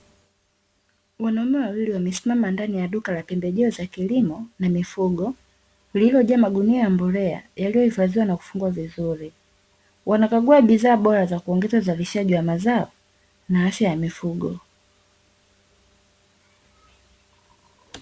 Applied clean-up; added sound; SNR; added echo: none; none; none; none.